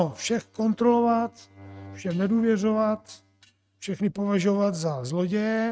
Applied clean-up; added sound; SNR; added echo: neural mask model RNNoise.